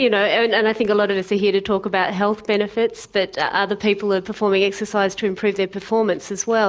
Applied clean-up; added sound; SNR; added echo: none; none; none; none.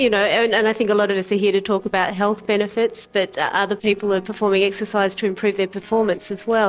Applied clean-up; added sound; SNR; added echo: neural separator model SepFormer DNS4.